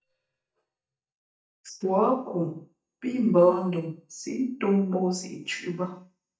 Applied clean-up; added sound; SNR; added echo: neural mask model DeepFilterNet 3.